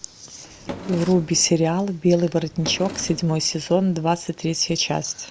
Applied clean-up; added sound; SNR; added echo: none; Drawer open or close; 15 dB; none.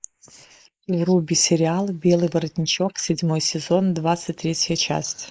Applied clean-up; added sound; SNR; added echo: neural mask model Resemble Enhance denoiser.